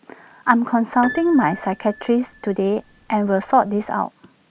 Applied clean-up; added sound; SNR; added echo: none; Piano; 18 dB; none.